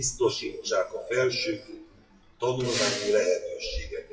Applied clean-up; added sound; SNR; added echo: classical method WPE with log-MMSE.